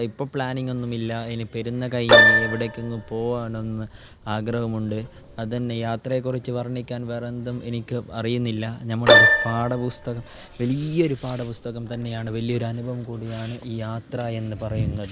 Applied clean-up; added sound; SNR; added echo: none; Keyboard (musical); -5 dB; none.